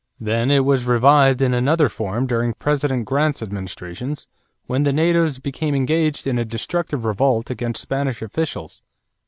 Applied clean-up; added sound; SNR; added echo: none; none; none; none.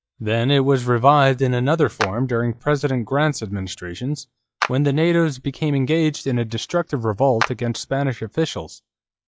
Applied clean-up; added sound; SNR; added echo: classical method log-MMSE.